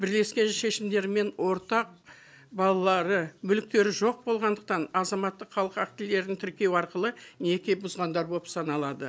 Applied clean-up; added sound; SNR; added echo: none; none; none; none.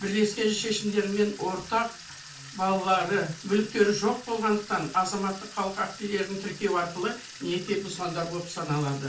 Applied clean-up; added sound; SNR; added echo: none; Sink (filling or washing) / Water tap, faucet; 17 dB; reverberation time 0.2 s.